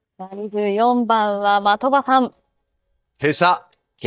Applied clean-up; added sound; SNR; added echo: neural mask model DeepFilterNet 3.